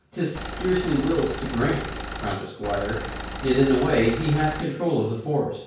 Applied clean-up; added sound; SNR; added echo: none; Engine; 8 dB; reverberation time 0.5 s.